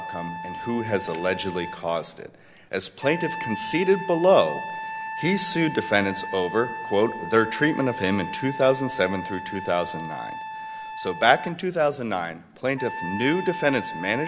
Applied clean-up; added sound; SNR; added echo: none; Trumpet; 9 dB; none.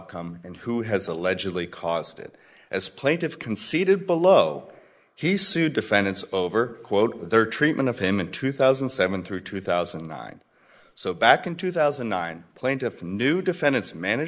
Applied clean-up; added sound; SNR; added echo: neural mask model Resemble Enhance denoiser.